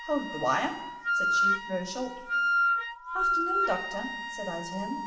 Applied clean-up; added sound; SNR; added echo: none; Wind instrument, woodwind instrument; -4 dB; reverberation time 1.0 s.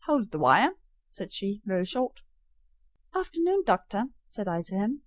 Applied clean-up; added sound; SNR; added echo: none; none; none; none.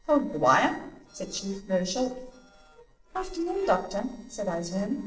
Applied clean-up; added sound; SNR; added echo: neural separator model SepFormer DNS4.